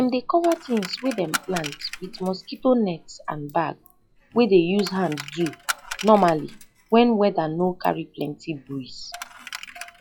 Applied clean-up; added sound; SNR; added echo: classical method log-MMSE.